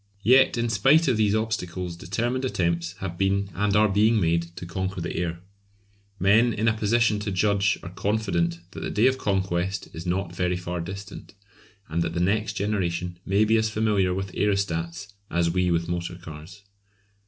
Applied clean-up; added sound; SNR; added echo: none; none; none; none.